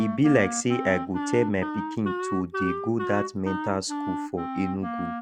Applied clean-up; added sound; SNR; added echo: none; Wind instrument, woodwind instrument; 5 dB; none.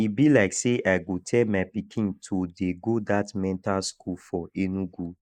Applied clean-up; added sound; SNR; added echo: neural mask model Resemble Enhance denoiser.